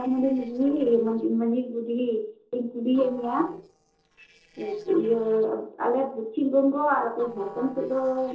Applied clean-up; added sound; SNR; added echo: neural separator model SepFormer DNS4.